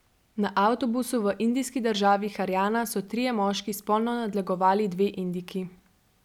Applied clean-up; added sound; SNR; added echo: none; none; none; none.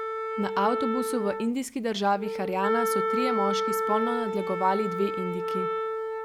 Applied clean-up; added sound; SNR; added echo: none; Wind instrument, woodwind instrument; 0 dB; none.